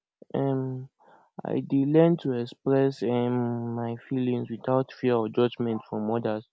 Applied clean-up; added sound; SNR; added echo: none; none; none; none.